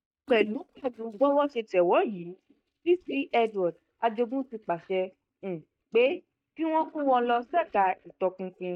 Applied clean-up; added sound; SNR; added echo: neural mask model DeepFilterNet 3.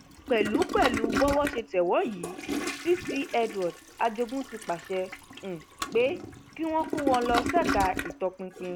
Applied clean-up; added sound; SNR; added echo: none; Toilet flush; 5 dB; none.